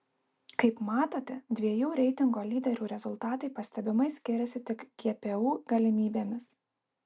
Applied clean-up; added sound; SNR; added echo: none; none; none; none.